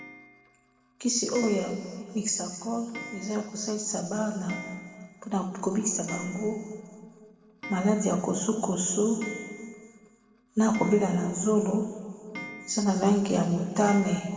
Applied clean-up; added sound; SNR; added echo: none; Clock; 17 dB; reverberation time 2.0 s.